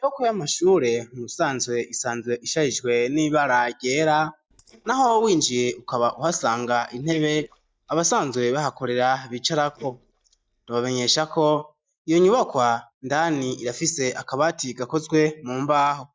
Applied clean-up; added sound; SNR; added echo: neural mask model DeepFilterNet 3.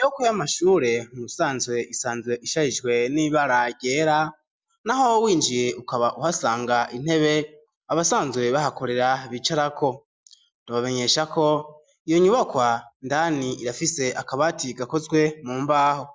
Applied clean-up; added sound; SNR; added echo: none; none; none; none.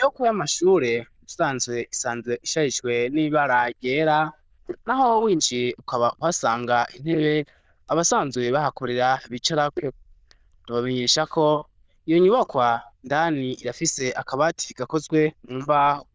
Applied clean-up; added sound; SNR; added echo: neural diffusion model UNIVERSE++.